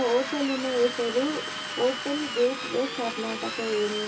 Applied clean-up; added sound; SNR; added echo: none; Drill; 7 dB; reverberation time 0.2 s.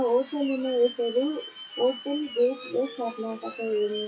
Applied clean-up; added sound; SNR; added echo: classical method WPE with log-MMSE.